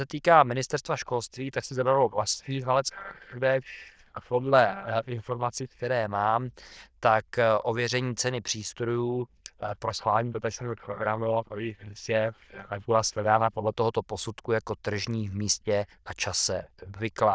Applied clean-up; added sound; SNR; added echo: neural diffusion model UNIVERSE++.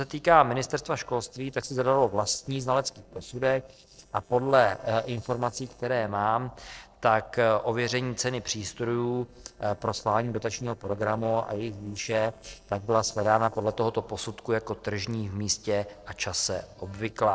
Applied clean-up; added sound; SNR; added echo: neural separator model SepFormer DNS4.